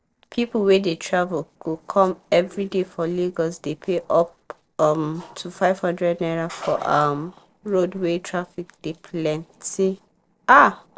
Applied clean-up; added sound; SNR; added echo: neural separator model SepFormer DNS4.